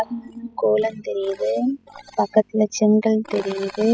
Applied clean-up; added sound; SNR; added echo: classical method spectral subtraction.